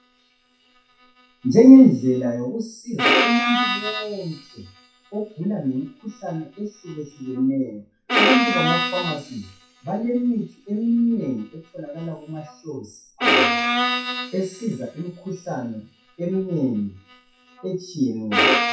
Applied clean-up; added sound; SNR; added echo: classical method WPE with log-MMSE.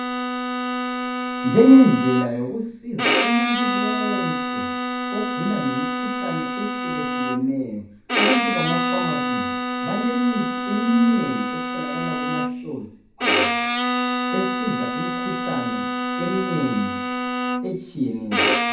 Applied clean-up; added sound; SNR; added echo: none; Bowed string instrument; 0 dB; reverberation time 0.6 s.